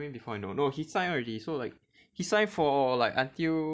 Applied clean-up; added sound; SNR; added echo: none; none; none; none.